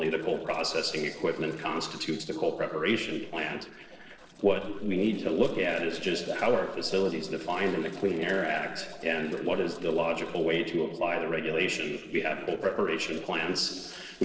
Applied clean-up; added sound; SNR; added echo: neural separator model SepFormer DNS4.